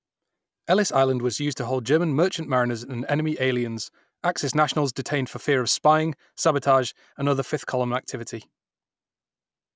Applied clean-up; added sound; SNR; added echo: none; none; none; none.